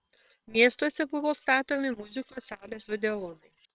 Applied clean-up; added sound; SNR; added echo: neural separator model SepFormer WHAM!.